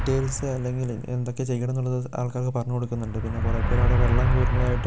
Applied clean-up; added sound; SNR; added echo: none; Motor vehicle (road); -1 dB; none.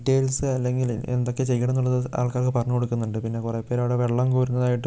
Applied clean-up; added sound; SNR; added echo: none; none; none; none.